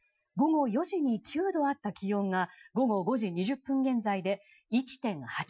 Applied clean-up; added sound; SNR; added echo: classical method Wiener filter.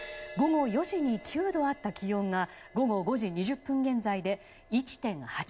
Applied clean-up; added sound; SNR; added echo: none; Crash cymbal; 20 dB; none.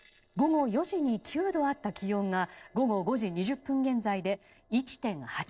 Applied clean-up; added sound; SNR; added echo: neural separator model SepFormer DNS4.